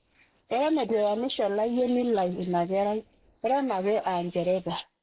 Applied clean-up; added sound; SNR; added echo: neural mask model Resemble Enhance denoiser.